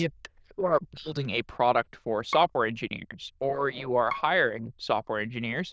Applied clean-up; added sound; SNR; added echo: neural diffusion model UNIVERSE++.